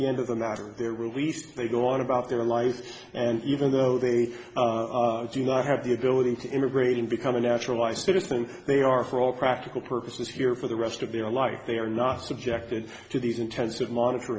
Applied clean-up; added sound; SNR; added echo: none; none; none; none.